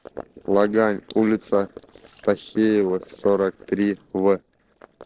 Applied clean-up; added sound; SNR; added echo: neural separator model SepFormer DNS4.